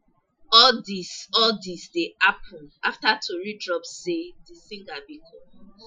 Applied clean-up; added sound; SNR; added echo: classical method Wiener filter.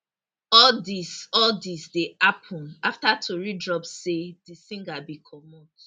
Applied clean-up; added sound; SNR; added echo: none; none; none; none.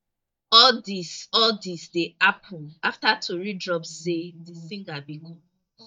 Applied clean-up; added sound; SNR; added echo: neural mask model DeepFilterNet 3.